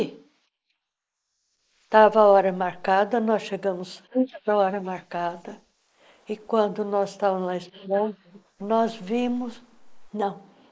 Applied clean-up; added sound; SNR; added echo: neural mask model Resemble Enhance denoiser.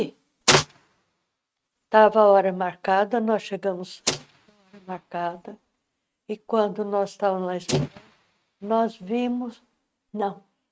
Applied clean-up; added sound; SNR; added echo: neural mask model RNNoise.